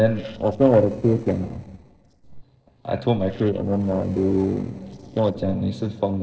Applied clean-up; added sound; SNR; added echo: neural separator model SepFormer DNS4.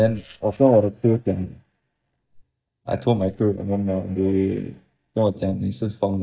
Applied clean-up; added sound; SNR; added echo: neural mask model DeepFilterNet 3.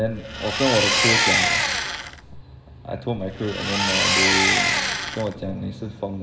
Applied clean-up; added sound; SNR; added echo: none; Engine; -5 dB; reverberation time 1.6 s.